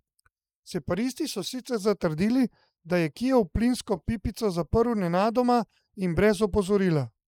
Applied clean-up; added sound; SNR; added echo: neural mask model Resemble Enhance denoiser.